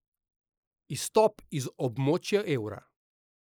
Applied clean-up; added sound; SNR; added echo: neural mask model Resemble Enhance denoiser.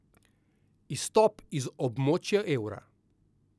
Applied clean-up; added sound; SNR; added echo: none; none; none; none.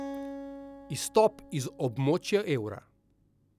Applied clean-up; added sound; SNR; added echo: none; Acoustic guitar; 14 dB; none.